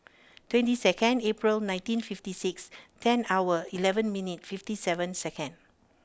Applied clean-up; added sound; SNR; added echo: none; none; none; none.